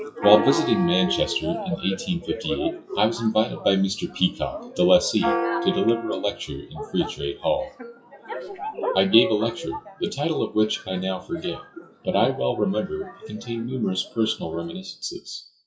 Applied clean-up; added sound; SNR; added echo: classical method WPE with log-MMSE.